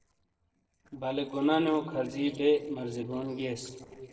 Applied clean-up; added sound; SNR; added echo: neural separator model SepFormer DNS4.